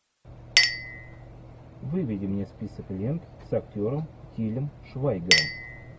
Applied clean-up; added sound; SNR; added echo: none; Chink, clink; -1 dB; none.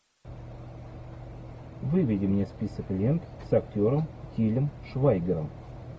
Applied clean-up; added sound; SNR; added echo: none; none; none; none.